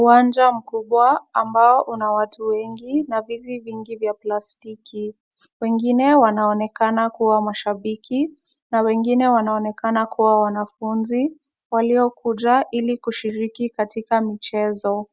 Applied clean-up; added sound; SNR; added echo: none; none; none; none.